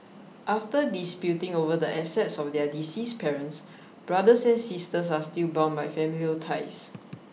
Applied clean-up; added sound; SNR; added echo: none; none; none; none.